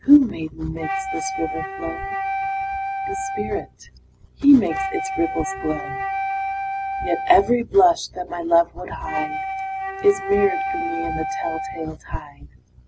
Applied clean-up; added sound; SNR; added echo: none; Wind instrument, woodwind instrument; 5 dB; none.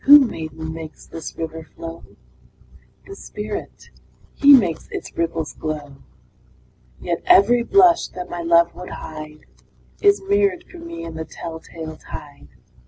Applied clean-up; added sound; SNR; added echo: none; none; none; none.